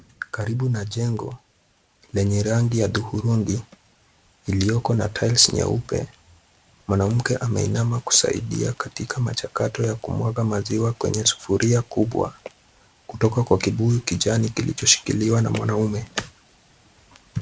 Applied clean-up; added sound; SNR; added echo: none; none; none; none.